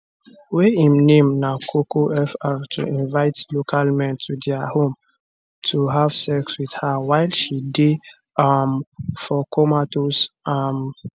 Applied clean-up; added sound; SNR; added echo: none; none; none; none.